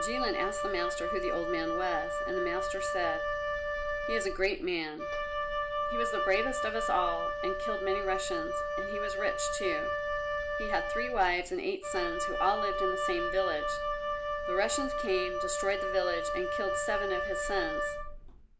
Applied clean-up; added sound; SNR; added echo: none; Wind instrument, woodwind instrument; -1 dB; none.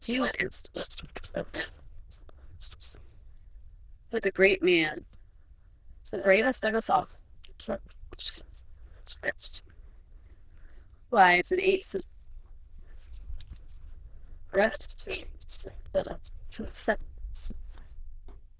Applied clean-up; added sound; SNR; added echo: neural diffusion model UNIVERSE++.